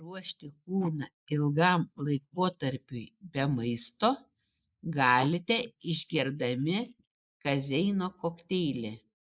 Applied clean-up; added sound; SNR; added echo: neural mask model Resemble Enhance denoiser.